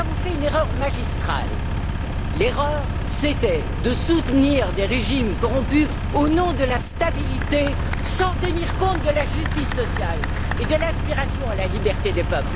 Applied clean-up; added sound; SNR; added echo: none; Engine; 0 dB; none.